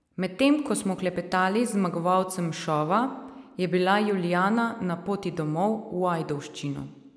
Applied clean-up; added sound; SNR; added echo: none; none; none; none.